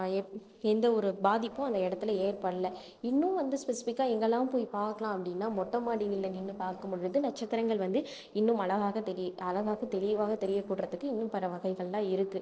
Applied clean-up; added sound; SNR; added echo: neural separator model SepFormer DNS4.